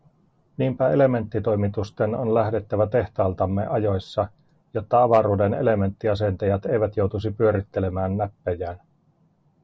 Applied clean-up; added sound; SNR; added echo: none; none; none; none.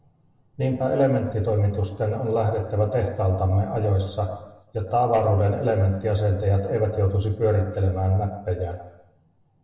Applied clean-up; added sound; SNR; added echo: none; none; none; reverberation time 0.8 s.